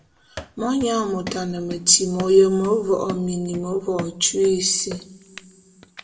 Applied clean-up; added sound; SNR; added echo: none; Run; 17 dB; reverberation time 0.8 s.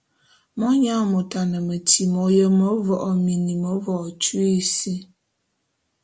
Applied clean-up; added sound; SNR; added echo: none; none; none; none.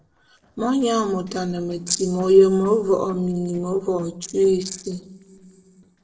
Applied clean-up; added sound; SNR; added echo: neural separator model SepFormer DNS4.